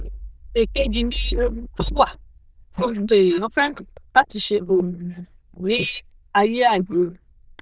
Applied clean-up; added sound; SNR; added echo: neural diffusion model UNIVERSE++.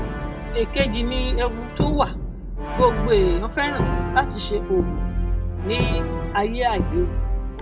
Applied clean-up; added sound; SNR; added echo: none; Brass instrument; -1 dB; none.